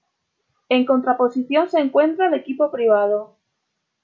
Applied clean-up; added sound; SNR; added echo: none; none; none; none.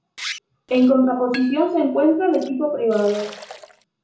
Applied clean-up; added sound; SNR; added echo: none; Liquid; 18 dB; reverberation time 0.5 s.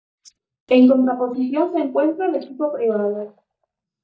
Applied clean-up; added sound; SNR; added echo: neural mask model DeepFilterNet 3.